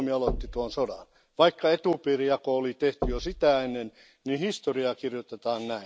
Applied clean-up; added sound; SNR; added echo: none; Knock; 11 dB; none.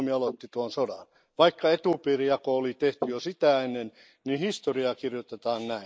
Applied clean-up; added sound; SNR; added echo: neural mask model Resemble Enhance denoiser.